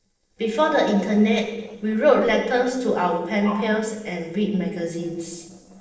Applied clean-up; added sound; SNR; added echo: neural separator model SepFormer DNS4.